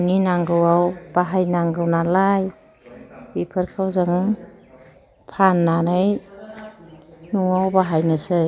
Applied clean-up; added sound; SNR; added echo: none; none; none; none.